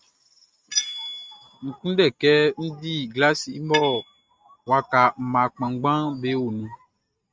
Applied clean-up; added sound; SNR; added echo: neural mask model RNNoise.